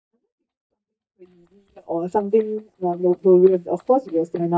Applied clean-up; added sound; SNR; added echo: neural mask model DeepFilterNet 3.